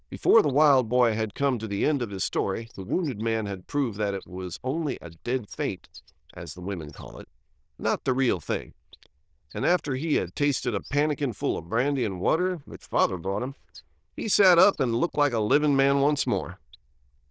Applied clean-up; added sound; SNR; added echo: neural diffusion model UNIVERSE++.